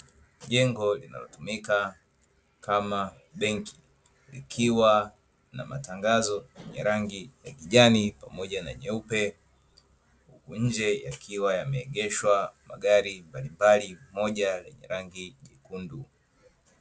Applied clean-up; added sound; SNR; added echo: none; none; none; none.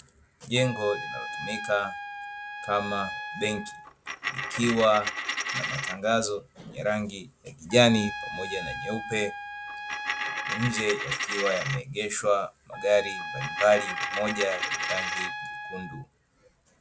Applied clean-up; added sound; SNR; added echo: none; Coin (dropping) + Trumpet; 5 dB; none.